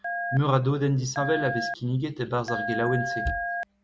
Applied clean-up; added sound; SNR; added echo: none; Telephone; 5 dB; none.